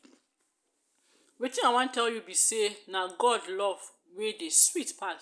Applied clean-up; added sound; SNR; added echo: none; none; none; none.